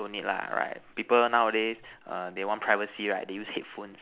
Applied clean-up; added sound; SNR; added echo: none; none; none; none.